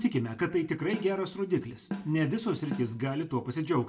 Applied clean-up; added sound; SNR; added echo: none; Snare drum; 9 dB; reverberation time 0.4 s.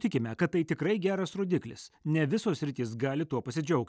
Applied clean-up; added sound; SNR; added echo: none; none; none; none.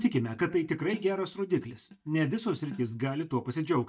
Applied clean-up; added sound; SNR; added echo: neural mask model DeepFilterNet 3.